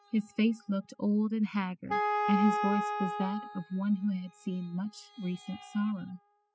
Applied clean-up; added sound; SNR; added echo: classical method spectral subtraction.